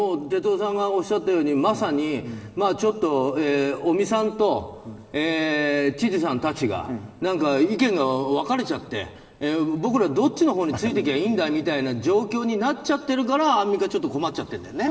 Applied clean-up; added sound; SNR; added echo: none; none; none; reverberation time 2.4 s.